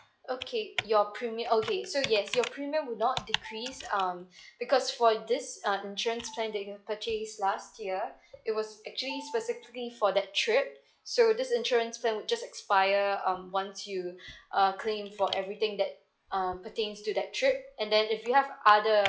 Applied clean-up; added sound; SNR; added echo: classical method log-MMSE.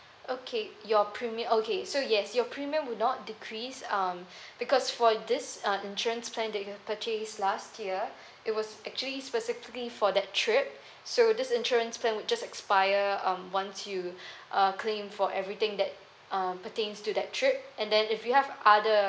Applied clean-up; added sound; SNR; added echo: none; none; none; none.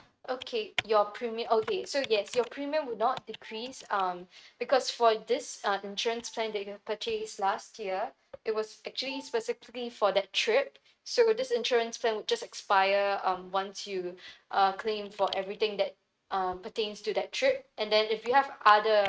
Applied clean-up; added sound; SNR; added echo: neural mask model RNNoise.